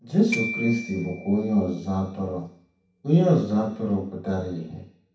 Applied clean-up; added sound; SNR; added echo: none; Glockenspiel; 13 dB; reverberation time 0.6 s.